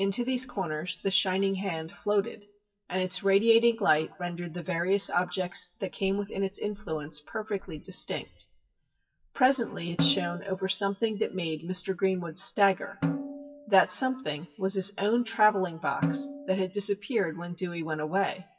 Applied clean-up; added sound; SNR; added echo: classical method WPE with log-MMSE.